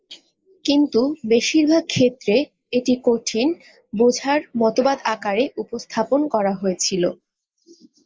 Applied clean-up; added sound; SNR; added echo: neural mask model Resemble Enhance denoiser.